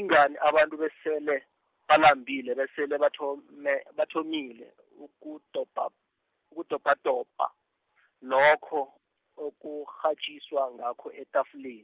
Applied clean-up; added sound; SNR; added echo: none; none; none; none.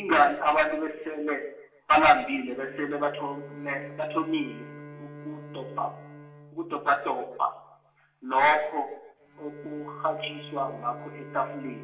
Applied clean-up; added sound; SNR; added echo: none; Bowed string instrument; 19 dB; reverberation time 0.8 s.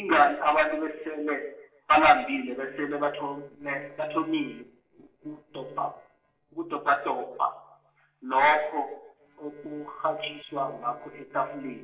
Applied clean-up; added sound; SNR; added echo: neural separator model SepFormer DNS4.